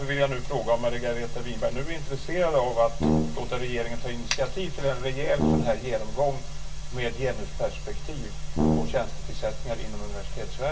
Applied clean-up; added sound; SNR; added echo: none; Brass instrument; 3 dB; reverberation time 0.1 s.